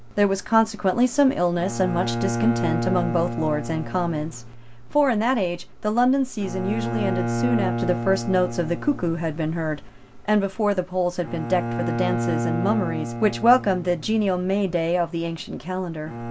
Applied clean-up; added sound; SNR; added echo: none; Bowed string instrument; 7 dB; none.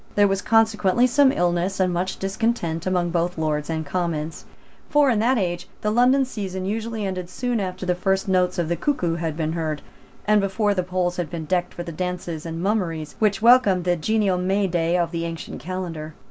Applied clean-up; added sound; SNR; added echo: none; none; none; none.